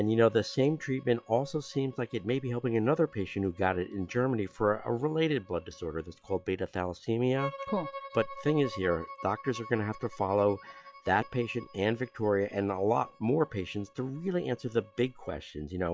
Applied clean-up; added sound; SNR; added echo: classical method log-MMSE.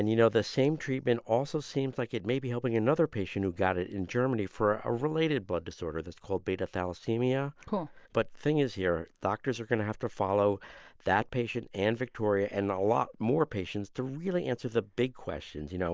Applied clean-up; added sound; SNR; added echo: none; none; none; none.